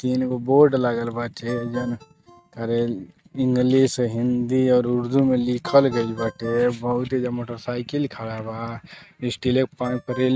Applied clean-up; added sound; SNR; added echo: neural mask model RNNoise.